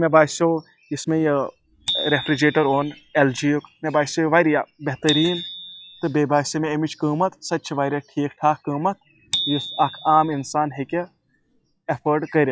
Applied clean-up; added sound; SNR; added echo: classical method log-MMSE.